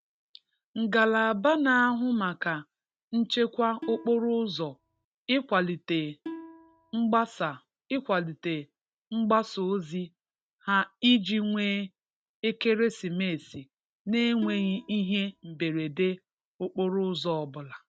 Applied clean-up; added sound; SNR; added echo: none; Plucked string instrument; 15 dB; none.